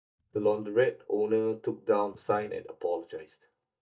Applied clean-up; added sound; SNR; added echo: neural mask model DeepFilterNet 3.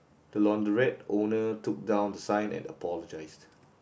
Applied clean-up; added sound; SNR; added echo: none; none; none; none.